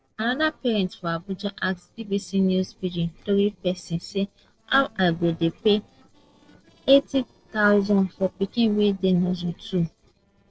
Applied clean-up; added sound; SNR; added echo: neural separator model SepFormer DNS4.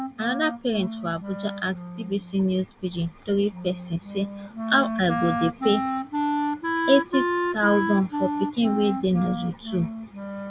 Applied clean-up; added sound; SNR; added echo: none; Wind instrument, woodwind instrument; 4 dB; none.